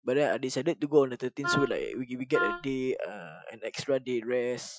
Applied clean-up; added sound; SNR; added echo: classical method Wiener filter.